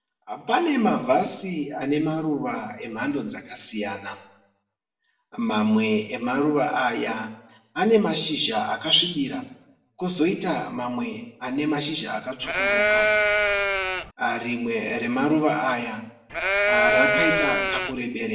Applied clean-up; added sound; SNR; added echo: none; Livestock, farm animals, working animals; -3 dB; reverberation time 0.6 s.